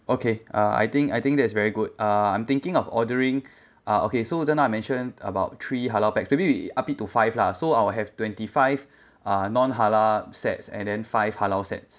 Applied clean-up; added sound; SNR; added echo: none; none; none; none.